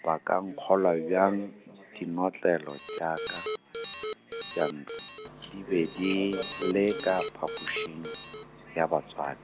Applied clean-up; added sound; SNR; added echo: none; Alarm; 8 dB; none.